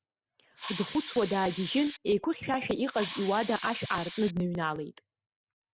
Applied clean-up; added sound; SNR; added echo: none; Hiss; 11 dB; none.